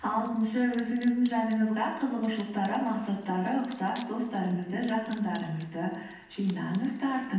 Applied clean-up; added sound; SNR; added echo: none; Wood; 18 dB; reverberation time 0.9 s.